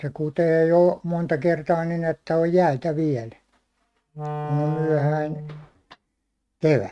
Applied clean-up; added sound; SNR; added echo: neural mask model RNNoise.